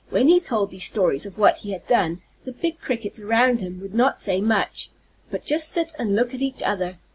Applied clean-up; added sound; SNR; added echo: none; none; none; none.